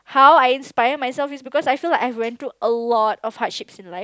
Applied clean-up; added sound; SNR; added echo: none; none; none; none.